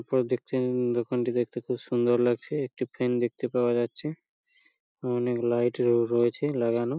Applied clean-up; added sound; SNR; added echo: none; none; none; none.